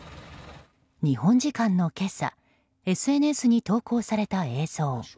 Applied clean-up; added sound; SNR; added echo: none; none; none; none.